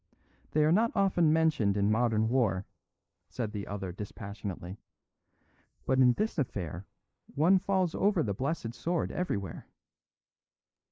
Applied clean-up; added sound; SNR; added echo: neural mask model Resemble Enhance denoiser.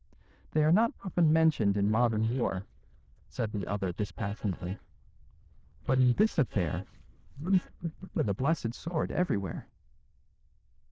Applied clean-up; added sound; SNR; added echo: neural diffusion model UNIVERSE++.